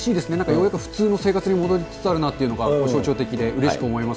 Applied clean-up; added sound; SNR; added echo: none; none; none; none.